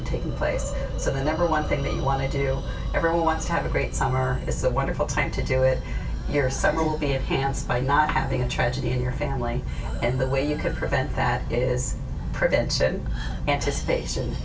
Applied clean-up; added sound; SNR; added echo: none; Hiss; 18 dB; reverberation time 0.1 s.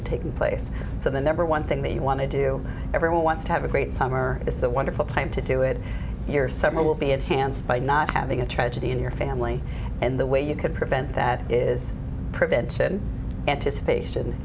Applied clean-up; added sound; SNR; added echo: none; none; none; none.